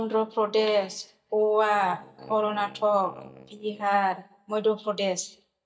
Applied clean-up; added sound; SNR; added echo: neural mask model DeepFilterNet 3.